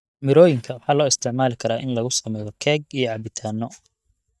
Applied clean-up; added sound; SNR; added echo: neural mask model DeepFilterNet 3.